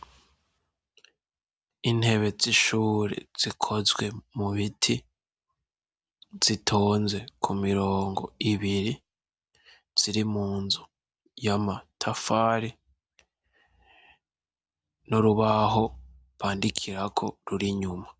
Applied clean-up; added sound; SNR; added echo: none; none; none; none.